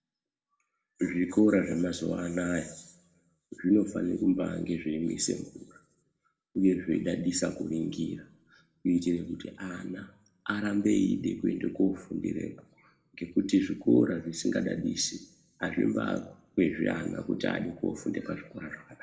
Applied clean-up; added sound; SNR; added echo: none; none; none; reverberation time 0.6 s.